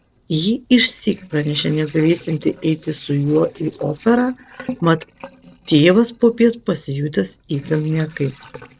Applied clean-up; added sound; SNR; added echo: neural separator model SepFormer DNS4.